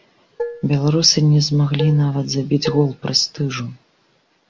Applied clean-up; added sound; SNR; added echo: none; Dishes, pots, and pans; 12 dB; none.